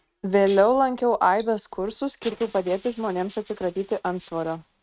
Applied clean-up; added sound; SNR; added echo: neural mask model RNNoise.